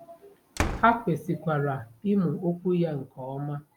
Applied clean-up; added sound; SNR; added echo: none; Slam; 10 dB; none.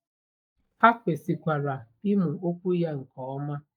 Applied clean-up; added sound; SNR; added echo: neural mask model DeepFilterNet 3.